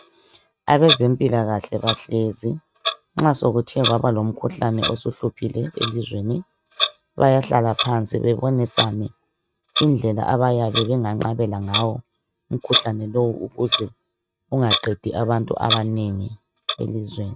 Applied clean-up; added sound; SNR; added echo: neural mask model RNNoise.